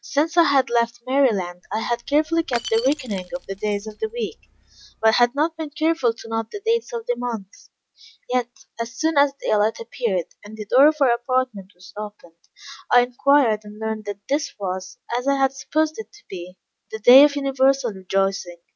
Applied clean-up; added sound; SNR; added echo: none; Shatter / Crushing; 17 dB; none.